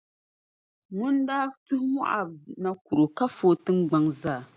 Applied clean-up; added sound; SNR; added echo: none; none; none; none.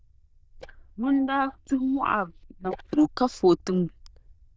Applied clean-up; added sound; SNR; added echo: neural diffusion model UNIVERSE++.